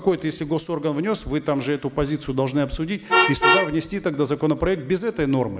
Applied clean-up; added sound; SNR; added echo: none; Vehicle horn, car horn, honking; 4 dB; none.